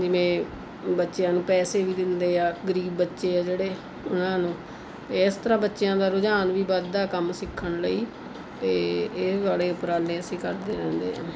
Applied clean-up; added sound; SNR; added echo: none; none; none; none.